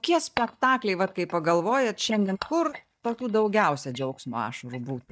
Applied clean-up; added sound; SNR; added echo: neural mask model DeepFilterNet 3.